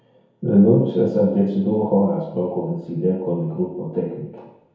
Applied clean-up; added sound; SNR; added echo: none; none; none; reverberation time 0.9 s.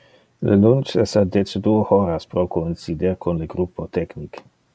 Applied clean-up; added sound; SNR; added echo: none; none; none; none.